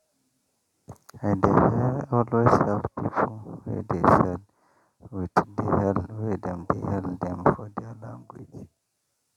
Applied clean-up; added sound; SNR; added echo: none; none; none; none.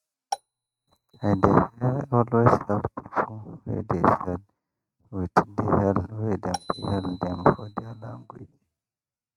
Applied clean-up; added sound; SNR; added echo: neural mask model RNNoise.